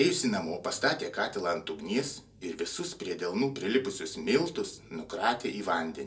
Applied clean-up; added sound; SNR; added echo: none; none; none; reverberation time 0.2 s.